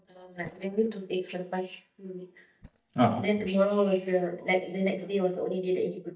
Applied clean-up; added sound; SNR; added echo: neural mask model DeepFilterNet 3.